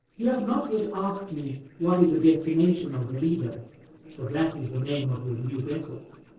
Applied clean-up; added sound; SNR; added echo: neural separator model SepFormer DNS4.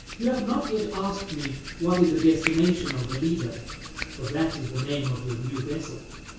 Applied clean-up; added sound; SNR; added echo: none; Hands; 10 dB; reverberation time 0.6 s.